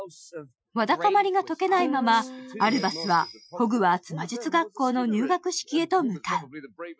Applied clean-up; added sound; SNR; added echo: classical method Wiener filter.